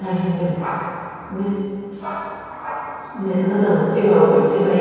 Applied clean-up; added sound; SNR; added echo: none; none; none; reverberation time 2.2 s.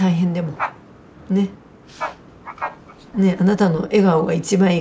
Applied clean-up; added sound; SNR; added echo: none; none; none; none.